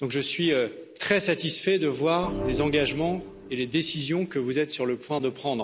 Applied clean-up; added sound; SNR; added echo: none; Organ; 8 dB; none.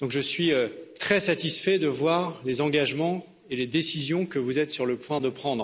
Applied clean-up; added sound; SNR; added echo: none; none; none; none.